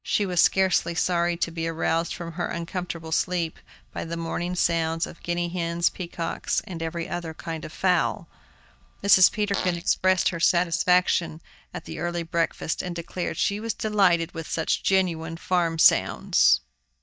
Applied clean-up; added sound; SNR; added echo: neural mask model DeepFilterNet 3.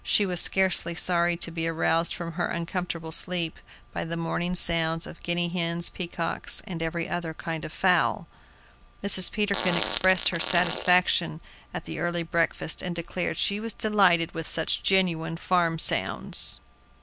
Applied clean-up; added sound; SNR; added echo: none; Fart; 6 dB; none.